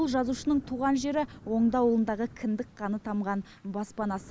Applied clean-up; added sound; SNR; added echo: none; none; none; none.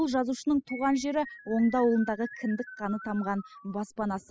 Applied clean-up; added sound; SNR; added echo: classical method spectral subtraction.